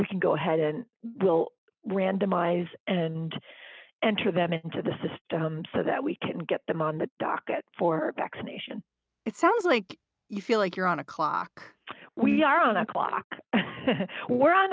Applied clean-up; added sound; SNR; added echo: none; none; none; none.